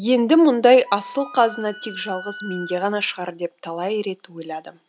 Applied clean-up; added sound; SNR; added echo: none; Wind instrument, woodwind instrument; 16 dB; none.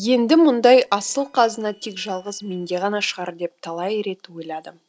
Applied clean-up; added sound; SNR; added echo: neural separator model SepFormer DNS4.